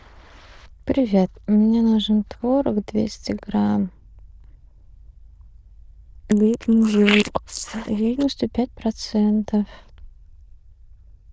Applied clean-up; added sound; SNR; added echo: neural diffusion model UNIVERSE++.